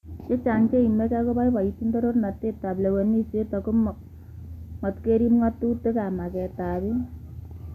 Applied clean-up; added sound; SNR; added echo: none; none; none; none.